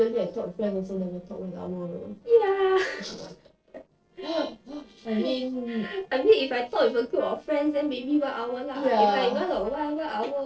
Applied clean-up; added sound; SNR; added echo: neural separator model SepFormer DNS4.